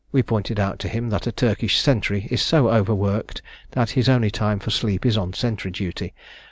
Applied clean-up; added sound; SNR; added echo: none; none; none; none.